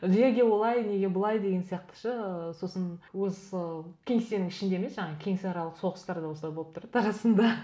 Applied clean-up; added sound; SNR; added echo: none; none; none; none.